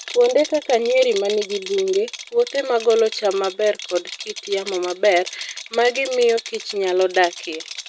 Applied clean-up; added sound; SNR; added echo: none; Rattle; 14 dB; none.